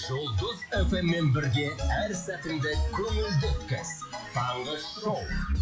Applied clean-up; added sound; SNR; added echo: classical method log-MMSE.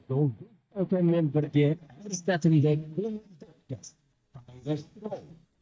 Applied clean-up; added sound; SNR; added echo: neural mask model DeepFilterNet 3.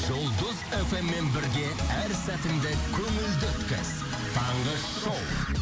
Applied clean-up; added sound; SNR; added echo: none; Wind instrument, woodwind instrument; 19 dB; none.